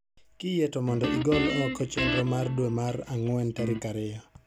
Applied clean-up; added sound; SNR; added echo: none; Guitar; 4 dB; none.